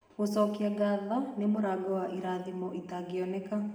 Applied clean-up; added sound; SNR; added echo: none; none; none; reverberation time 1.2 s.